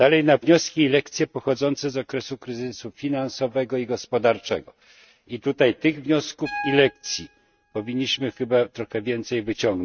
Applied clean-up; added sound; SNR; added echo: neural mask model RNNoise.